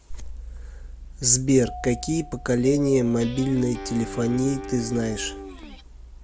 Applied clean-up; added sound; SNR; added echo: none; Doorbell + Guitar; 13 dB; none.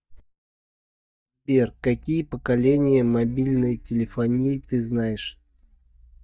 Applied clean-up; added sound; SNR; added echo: neural mask model DeepFilterNet 3.